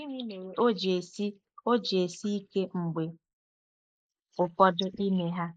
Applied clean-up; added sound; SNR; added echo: neural mask model Resemble Enhance denoiser.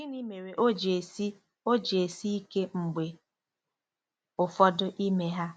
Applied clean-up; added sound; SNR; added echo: none; none; none; none.